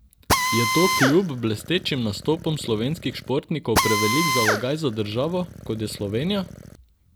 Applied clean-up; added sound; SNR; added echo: none; Drill; 2 dB; none.